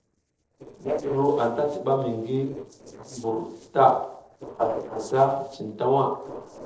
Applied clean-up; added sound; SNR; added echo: neural separator model SepFormer DNS4.